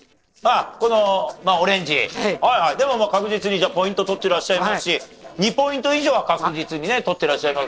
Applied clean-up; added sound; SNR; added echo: neural separator model SepFormer DNS4.